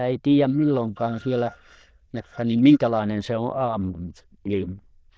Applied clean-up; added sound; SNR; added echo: neural diffusion model UNIVERSE++.